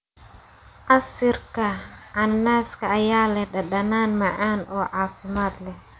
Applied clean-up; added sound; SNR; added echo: none; none; none; none.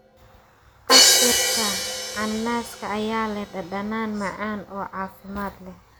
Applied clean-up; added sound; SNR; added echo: none; Crash cymbal; -4 dB; none.